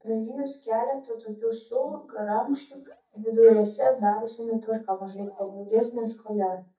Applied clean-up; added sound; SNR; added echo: neural mask model DeepFilterNet 3.